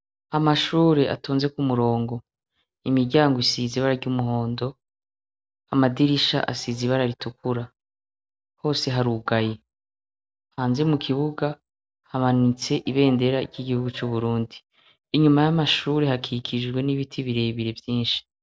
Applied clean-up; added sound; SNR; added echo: none; none; none; none.